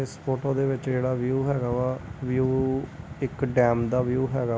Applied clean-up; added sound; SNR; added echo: none; none; none; none.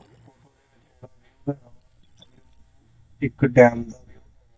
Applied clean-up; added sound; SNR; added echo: neural mask model DeepFilterNet 3.